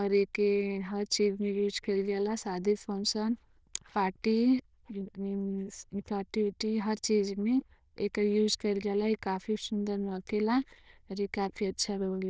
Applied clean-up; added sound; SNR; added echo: neural diffusion model UNIVERSE++.